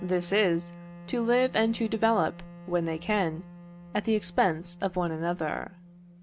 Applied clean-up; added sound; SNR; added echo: none; Wind instrument, woodwind instrument; 17 dB; none.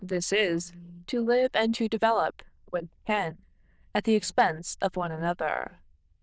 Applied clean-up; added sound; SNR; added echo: neural diffusion model UNIVERSE++.